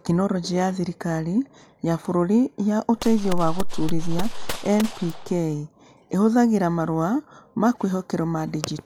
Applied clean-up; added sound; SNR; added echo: none; Gunshot, gunfire; 0 dB; none.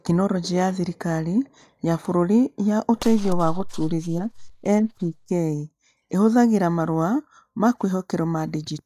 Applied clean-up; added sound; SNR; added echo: neural mask model DeepFilterNet 3.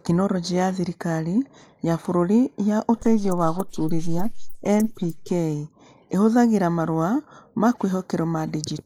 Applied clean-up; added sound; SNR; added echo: neural mask model Resemble Enhance denoiser.